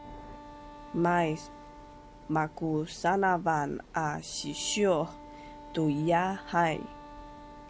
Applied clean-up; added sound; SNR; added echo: none; Wind instrument, woodwind instrument; 19 dB; none.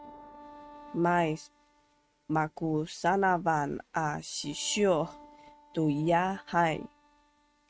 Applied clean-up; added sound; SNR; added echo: neural mask model RNNoise.